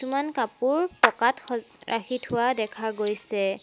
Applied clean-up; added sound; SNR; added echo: none; Clapping; 2 dB; none.